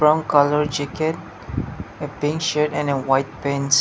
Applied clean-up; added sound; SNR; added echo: none; none; none; none.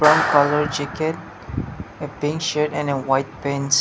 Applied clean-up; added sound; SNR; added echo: none; Clapping; 6 dB; none.